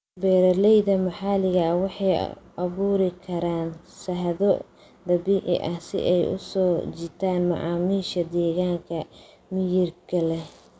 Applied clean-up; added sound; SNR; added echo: none; none; none; none.